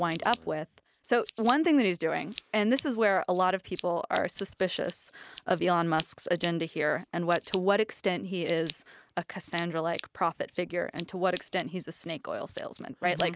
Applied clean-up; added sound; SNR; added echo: none; Scissors; 12 dB; none.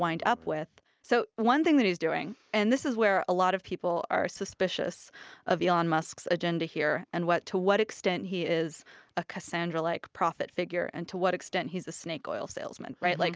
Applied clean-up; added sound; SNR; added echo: none; none; none; none.